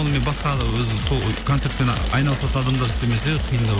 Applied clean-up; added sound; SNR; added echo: none; Mechanisms / Bicycle; 7 dB; none.